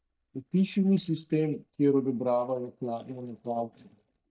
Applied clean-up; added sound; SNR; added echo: neural mask model DeepFilterNet 3.